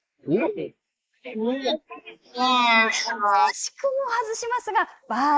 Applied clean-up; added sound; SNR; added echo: neural mask model Resemble Enhance denoiser.